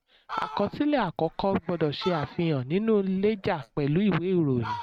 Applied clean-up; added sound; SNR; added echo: neural mask model RNNoise.